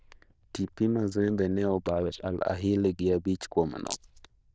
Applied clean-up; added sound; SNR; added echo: neural diffusion model UNIVERSE++.